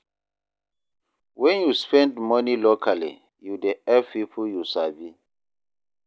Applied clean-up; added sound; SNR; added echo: none; none; none; none.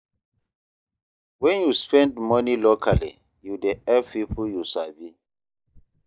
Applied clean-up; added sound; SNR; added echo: neural mask model DeepFilterNet 3.